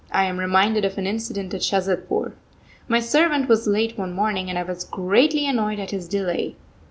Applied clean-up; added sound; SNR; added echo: none; none; none; none.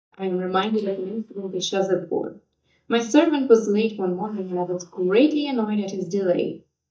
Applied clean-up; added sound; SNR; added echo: neural mask model DeepFilterNet 3.